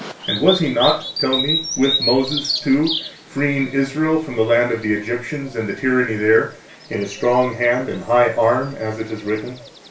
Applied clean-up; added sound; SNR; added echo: none; Bird vocalization, bird call, bird song; 9 dB; reverberation time 0.3 s.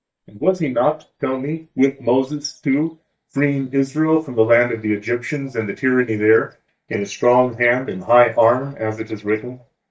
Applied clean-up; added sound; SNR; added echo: neural mask model DeepFilterNet 3.